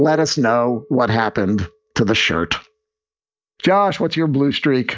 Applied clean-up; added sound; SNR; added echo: neural mask model DeepFilterNet 3.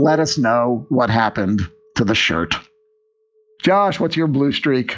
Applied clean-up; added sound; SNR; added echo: classical method log-MMSE.